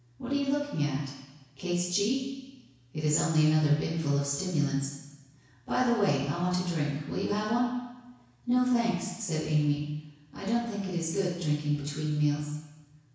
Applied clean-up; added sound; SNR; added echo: none; none; none; reverberation time 1.1 s.